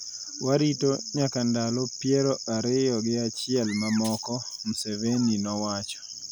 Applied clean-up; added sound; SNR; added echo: none; none; none; none.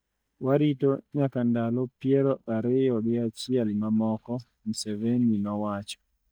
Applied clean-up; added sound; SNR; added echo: neural mask model DeepFilterNet 3.